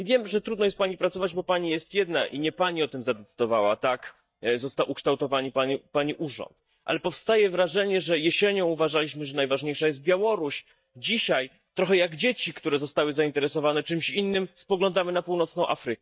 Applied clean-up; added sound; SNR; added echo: neural mask model DeepFilterNet 3.